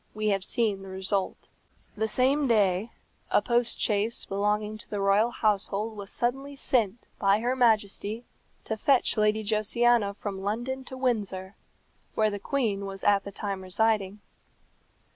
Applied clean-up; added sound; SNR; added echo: none; none; none; none.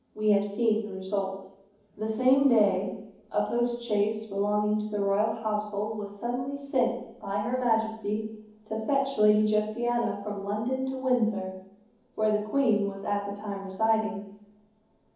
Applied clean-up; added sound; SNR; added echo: none; none; none; reverberation time 0.9 s.